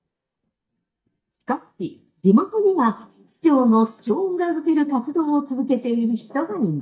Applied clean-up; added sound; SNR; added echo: neural mask model DeepFilterNet 3.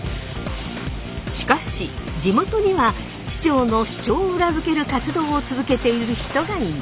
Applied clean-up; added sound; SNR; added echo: none; none; none; none.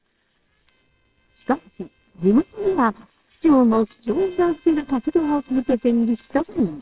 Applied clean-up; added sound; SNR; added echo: neural separator model SepFormer WHAMR!.